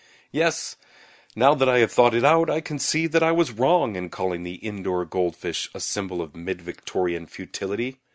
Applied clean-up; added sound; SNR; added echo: none; none; none; none.